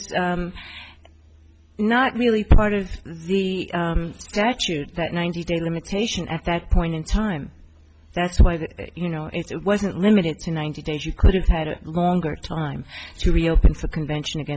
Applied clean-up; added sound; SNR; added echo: none; none; none; none.